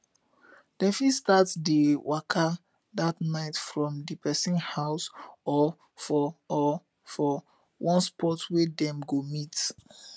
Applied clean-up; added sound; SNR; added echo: none; none; none; none.